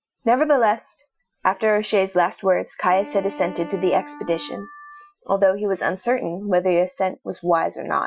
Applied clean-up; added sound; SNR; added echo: classical method Wiener filter.